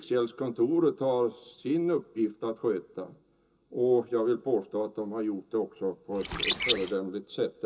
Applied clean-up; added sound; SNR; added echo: none; Bird; -5 dB; reverberation time 0.2 s.